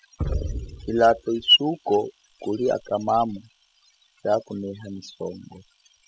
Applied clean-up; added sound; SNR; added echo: classical method spectral subtraction.